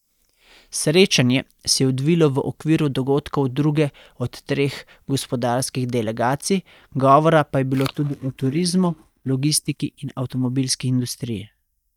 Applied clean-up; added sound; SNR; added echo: neural mask model DeepFilterNet 3.